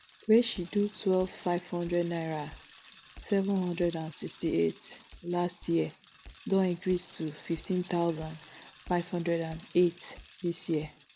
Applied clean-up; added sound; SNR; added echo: none; Bicycle; 19 dB; none.